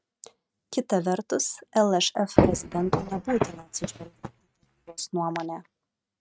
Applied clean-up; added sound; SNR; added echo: neural mask model RNNoise.